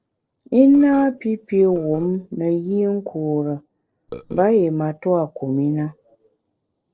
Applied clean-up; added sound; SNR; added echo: neural separator model SepFormer DNS4.